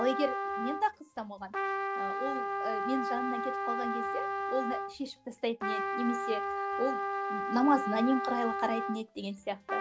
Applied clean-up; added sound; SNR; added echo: none; Trumpet; 0 dB; none.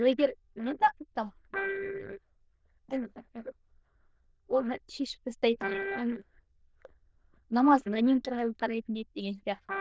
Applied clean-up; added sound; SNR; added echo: neural diffusion model UNIVERSE++.